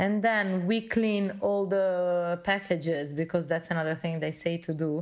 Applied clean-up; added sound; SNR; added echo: none; none; none; none.